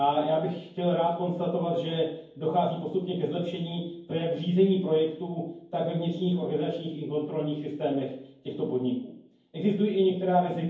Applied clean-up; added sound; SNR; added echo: none; none; none; reverberation time 0.9 s.